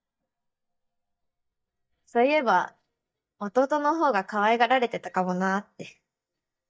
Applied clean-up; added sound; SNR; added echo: neural mask model DeepFilterNet 3.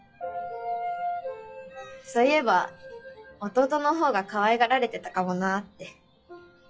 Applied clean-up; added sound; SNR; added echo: classical method WPE with log-MMSE.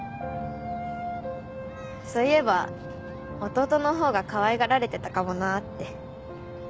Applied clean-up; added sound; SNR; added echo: none; none; none; none.